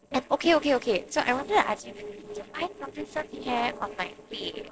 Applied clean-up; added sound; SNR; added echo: neural separator model SepFormer DNS4.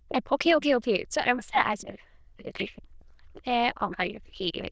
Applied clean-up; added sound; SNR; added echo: neural diffusion model UNIVERSE++.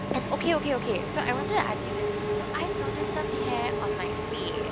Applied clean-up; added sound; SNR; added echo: none; Engine / Mechanisms; -1 dB; none.